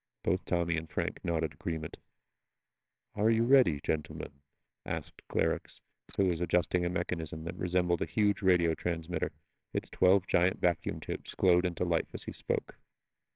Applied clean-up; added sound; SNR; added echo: neural separator model SepFormer WHAMR!.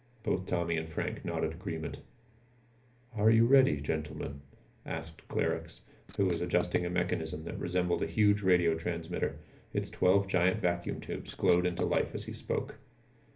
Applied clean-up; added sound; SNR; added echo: none; Writing; 12 dB; reverberation time 0.3 s.